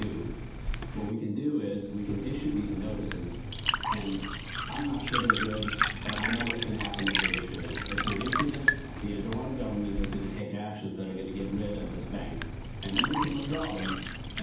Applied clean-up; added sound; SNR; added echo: none; Liquid; -1 dB; reverberation time 0.8 s.